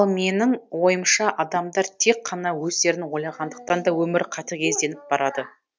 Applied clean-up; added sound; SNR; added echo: none; none; none; none.